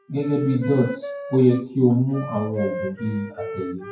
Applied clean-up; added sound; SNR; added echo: classical method WPE with log-MMSE.